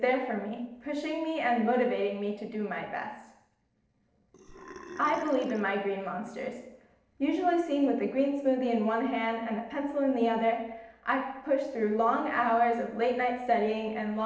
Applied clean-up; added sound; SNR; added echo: neural separator model SepFormer DNS4.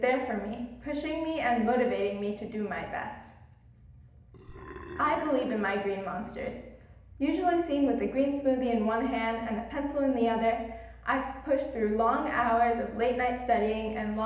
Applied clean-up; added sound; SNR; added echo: none; Burping, eructation; 14 dB; reverberation time 0.8 s.